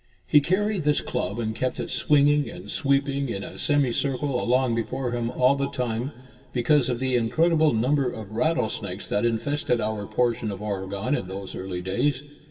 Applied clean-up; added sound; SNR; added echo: none; none; none; reverberation time 2.4 s.